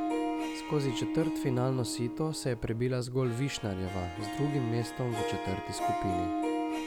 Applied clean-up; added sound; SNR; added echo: none; Harp; 2 dB; none.